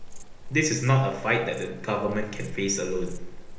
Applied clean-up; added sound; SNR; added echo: none; Insect; 9 dB; reverberation time 1.0 s.